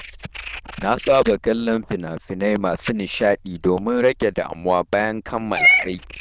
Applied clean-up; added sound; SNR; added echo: neural diffusion model UNIVERSE++.